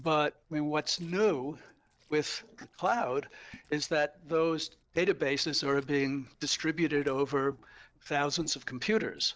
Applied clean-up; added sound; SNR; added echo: neural separator model SepFormer DNS4.